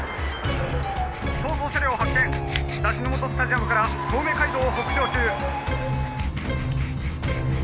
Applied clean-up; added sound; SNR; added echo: none; Writing; 13 dB; none.